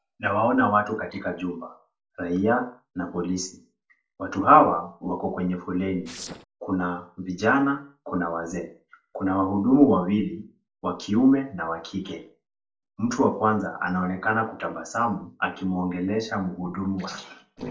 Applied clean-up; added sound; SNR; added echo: neural separator model SepFormer DNS4.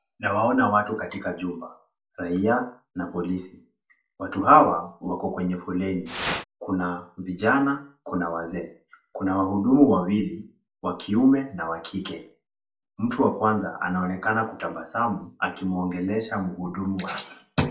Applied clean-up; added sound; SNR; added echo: none; Fire; 3 dB; reverberation time 0.3 s.